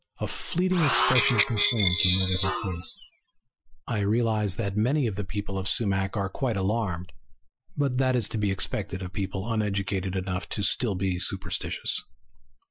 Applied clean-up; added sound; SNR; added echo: classical method Wiener filter.